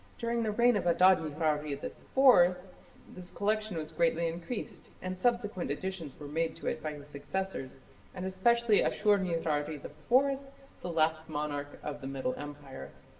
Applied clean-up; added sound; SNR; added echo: none; none; none; reverberation time 0.8 s.